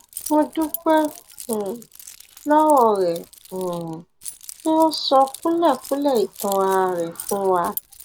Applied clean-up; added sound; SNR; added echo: none; Keys jangling; 17 dB; none.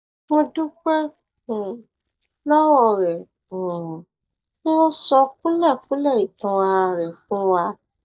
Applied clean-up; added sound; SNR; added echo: neural mask model DeepFilterNet 3.